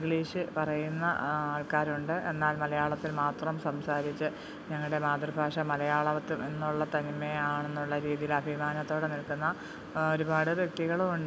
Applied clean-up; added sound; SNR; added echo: none; none; none; none.